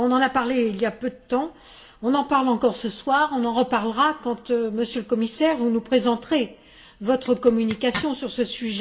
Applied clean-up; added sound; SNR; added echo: none; Zipper (clothing); 14 dB; reverberation time 0.4 s.